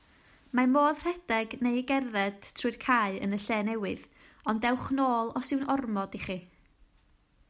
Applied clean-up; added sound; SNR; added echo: none; none; none; none.